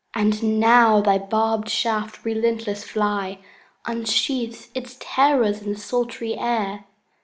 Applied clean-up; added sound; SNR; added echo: none; none; none; none.